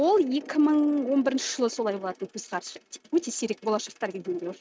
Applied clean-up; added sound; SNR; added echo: neural mask model RNNoise.